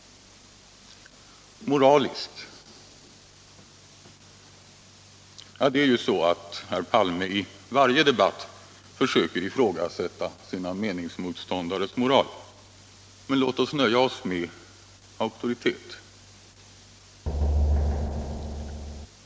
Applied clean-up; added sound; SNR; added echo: none; Drum; -1 dB; none.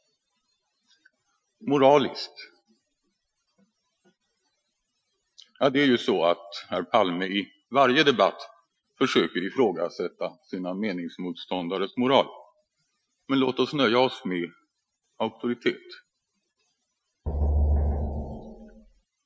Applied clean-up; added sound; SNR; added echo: classical method Wiener filter.